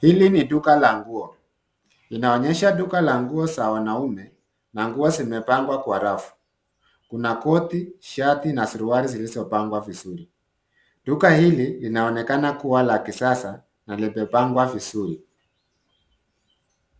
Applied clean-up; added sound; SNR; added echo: none; none; none; none.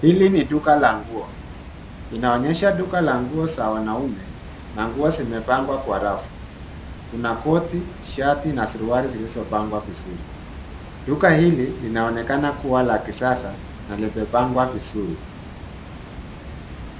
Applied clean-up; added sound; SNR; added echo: none; Water; 13 dB; none.